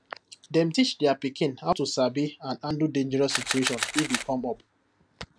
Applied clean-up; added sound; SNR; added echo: none; Camera; 4 dB; none.